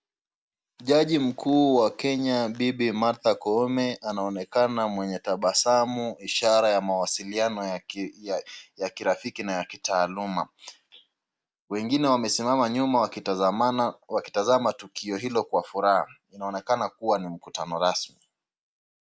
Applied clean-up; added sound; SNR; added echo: none; none; none; none.